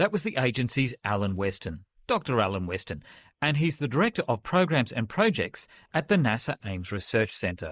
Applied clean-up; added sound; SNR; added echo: neural mask model Resemble Enhance denoiser.